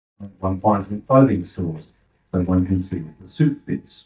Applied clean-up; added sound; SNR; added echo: neural mask model DeepFilterNet 3.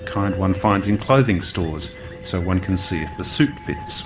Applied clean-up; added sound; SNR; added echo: none; none; none; none.